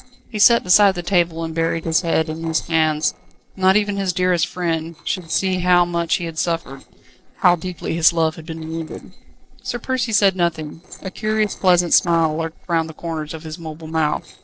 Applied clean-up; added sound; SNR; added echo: neural separator model SepFormer DNS4.